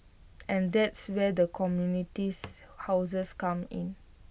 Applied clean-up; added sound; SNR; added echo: none; none; none; none.